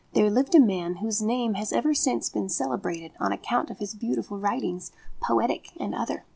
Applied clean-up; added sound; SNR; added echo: none; none; none; none.